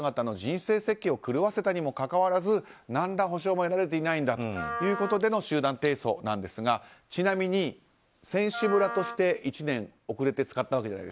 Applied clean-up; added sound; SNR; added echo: none; Wind instrument, woodwind instrument; 10 dB; none.